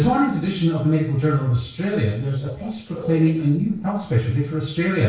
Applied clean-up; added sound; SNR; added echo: neural separator model SepFormer DNS4.